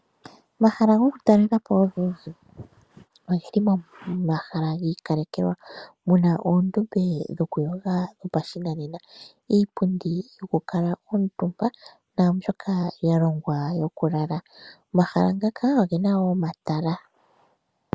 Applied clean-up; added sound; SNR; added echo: none; none; none; none.